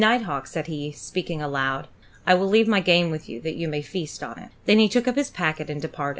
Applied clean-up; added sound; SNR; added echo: none; none; none; none.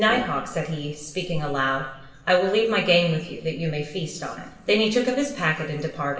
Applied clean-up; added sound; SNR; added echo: none; Brass instrument; 15 dB; reverberation time 1.0 s.